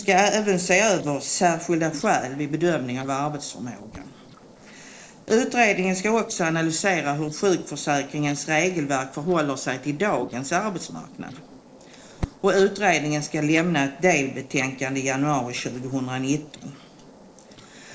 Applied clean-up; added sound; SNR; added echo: neural separator model SepFormer DNS4.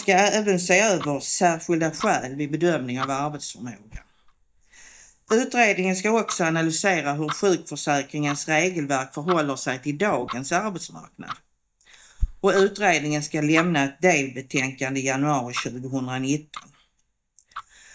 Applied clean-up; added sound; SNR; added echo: neural mask model DeepFilterNet 3.